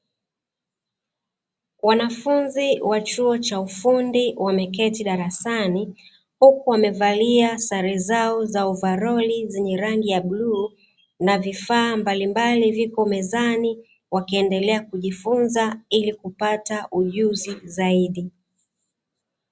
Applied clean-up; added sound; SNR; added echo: none; none; none; none.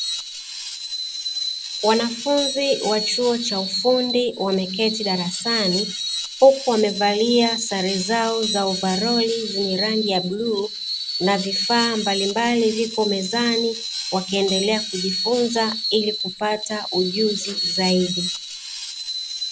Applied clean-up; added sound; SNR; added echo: none; Screech; 5 dB; none.